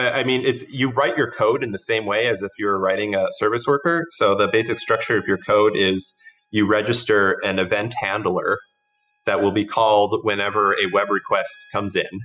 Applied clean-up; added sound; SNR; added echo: classical method spectral subtraction.